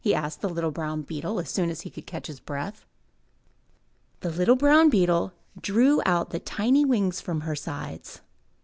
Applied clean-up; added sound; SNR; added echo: none; none; none; none.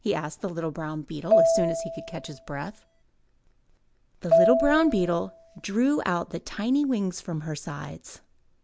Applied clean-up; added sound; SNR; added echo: none; Marimba, xylophone; -1 dB; none.